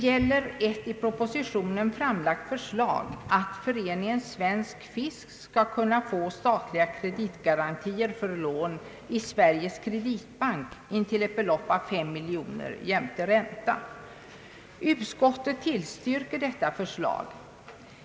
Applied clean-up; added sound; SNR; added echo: none; none; none; none.